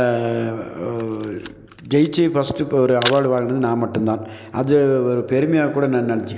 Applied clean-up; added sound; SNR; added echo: none; Camera; 15 dB; none.